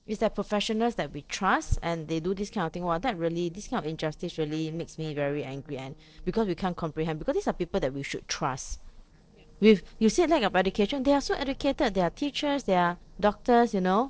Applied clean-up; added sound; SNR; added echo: neural separator model SepFormer DNS4.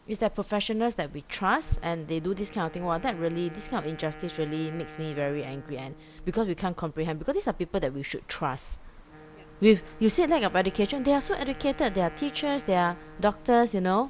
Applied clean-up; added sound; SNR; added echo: none; Wind instrument, woodwind instrument; 20 dB; none.